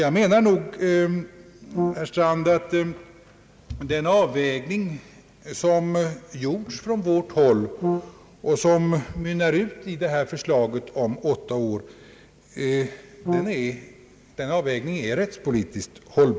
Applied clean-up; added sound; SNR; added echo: none; Brass instrument; 6 dB; none.